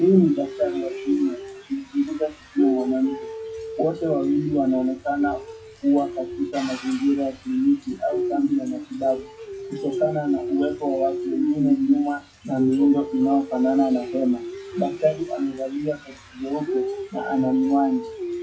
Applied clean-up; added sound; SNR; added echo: classical method WPE with log-MMSE.